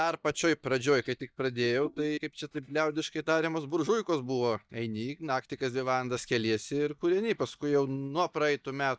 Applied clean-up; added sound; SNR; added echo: neural mask model DeepFilterNet 3.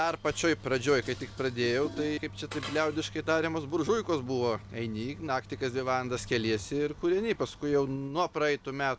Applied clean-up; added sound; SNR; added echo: none; Dishes, pots, and pans; 20 dB; none.